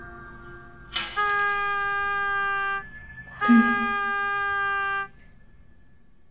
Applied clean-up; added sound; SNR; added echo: none; Wind instrument, woodwind instrument; -1 dB; reverberation time 1.1 s.